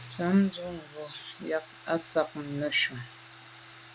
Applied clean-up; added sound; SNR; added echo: none; Domestic sounds, home sounds; 19 dB; none.